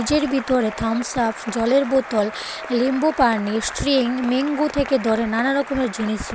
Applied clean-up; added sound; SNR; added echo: none; Applause / Cheering; 13 dB; none.